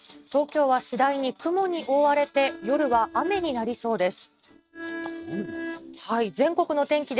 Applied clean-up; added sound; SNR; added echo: neural mask model RNNoise.